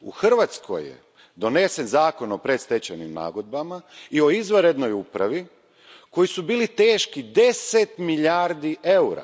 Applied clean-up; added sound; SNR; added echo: none; none; none; none.